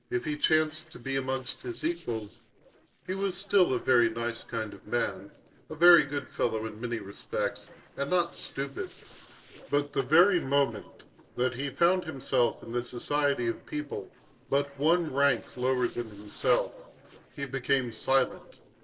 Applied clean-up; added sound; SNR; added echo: neural separator model SepFormer DNS4.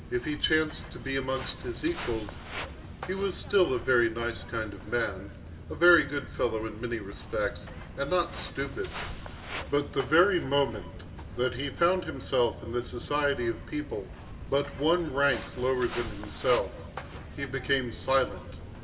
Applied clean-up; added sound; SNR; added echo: none; Walk, footsteps; 11 dB; reverberation time 1.5 s.